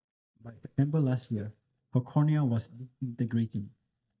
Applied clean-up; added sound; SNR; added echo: neural mask model DeepFilterNet 3.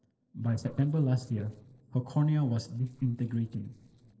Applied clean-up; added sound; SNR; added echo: neural separator model SepFormer DNS4.